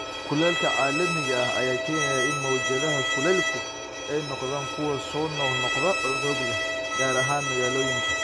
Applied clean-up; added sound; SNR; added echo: none; Bowed string instrument; -1 dB; none.